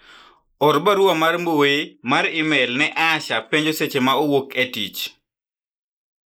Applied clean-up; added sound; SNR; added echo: neural mask model Resemble Enhance denoiser.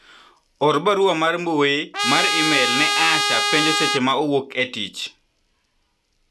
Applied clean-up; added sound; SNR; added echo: none; Trumpet; -1 dB; none.